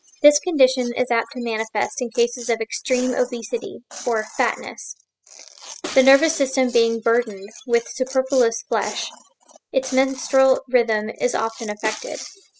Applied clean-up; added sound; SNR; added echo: classical method spectral subtraction.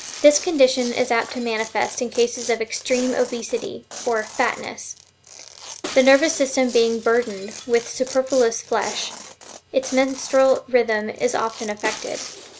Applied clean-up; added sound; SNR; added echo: none; Shatter + Tearing; 15 dB; none.